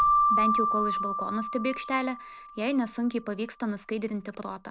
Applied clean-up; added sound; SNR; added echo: none; Keyboard (musical); -2 dB; none.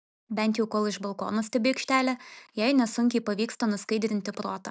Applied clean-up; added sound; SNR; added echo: none; none; none; none.